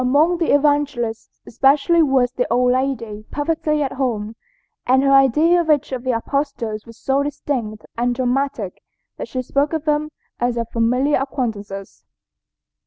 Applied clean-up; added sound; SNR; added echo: none; none; none; none.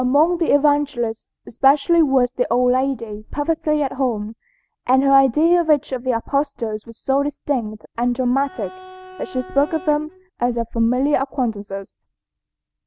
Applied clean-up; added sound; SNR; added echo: none; Bowed string instrument; 18 dB; none.